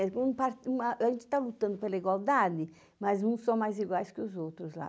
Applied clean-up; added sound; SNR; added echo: none; none; none; none.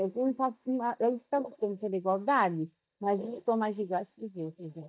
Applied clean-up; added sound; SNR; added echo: neural mask model DeepFilterNet 3.